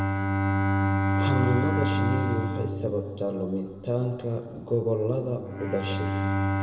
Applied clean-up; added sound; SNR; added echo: none; Bowed string instrument; -2 dB; reverberation time 2.0 s.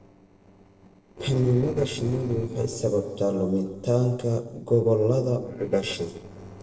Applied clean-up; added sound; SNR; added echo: neural separator model SepFormer DNS4.